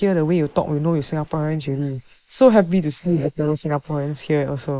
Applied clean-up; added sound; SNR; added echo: neural mask model Resemble Enhance denoiser.